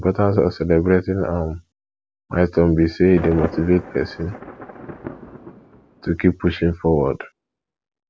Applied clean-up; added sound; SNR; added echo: none; Thunder; 17 dB; none.